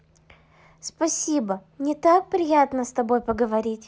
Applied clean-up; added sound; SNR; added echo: none; none; none; none.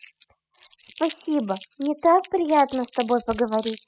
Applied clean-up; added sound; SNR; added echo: classical method spectral subtraction.